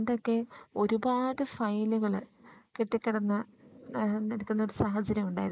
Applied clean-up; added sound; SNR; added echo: neural mask model Resemble Enhance denoiser.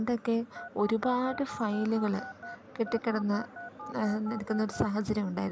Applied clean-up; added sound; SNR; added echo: none; Telephone; 13 dB; none.